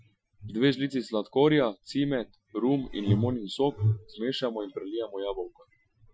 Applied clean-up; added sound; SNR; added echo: classical method Wiener filter.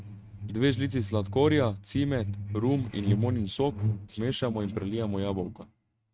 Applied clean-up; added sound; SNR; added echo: neural mask model RNNoise.